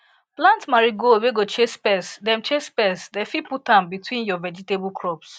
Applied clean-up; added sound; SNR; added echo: none; none; none; none.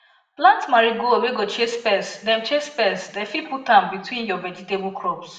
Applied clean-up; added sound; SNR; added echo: none; none; none; reverberation time 0.8 s.